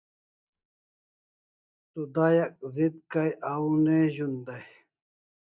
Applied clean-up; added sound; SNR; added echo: neural mask model DeepFilterNet 3.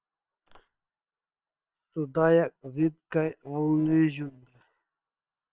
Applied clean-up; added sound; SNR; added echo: neural separator model SepFormer WHAM!.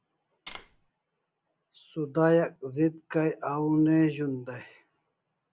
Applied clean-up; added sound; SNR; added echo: none; Tap; 17 dB; none.